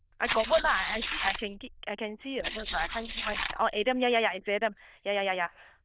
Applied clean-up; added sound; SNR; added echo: neural diffusion model UNIVERSE++.